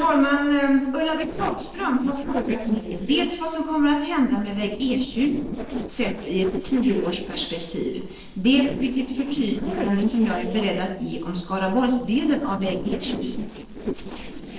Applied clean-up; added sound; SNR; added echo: neural separator model SepFormer DNS4.